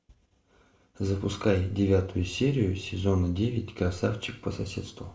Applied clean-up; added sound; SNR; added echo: none; none; none; reverberation time 0.4 s.